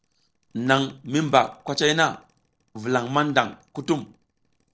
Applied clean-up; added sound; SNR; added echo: neural separator model SepFormer DNS4.